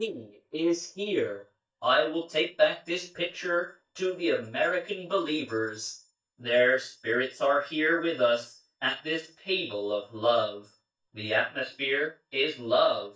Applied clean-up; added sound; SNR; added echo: neural mask model DeepFilterNet 3.